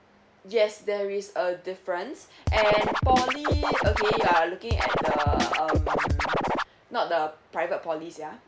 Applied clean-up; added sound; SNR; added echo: none; Scratching (performance technique); -3 dB; none.